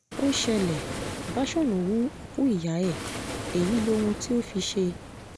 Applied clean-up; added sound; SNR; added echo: none; Waves, surf; 8 dB; none.